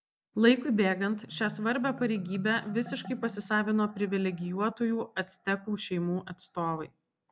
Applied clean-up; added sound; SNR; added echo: none; Marimba, xylophone; 20 dB; none.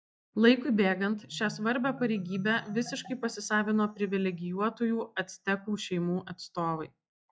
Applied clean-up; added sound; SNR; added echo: classical method log-MMSE.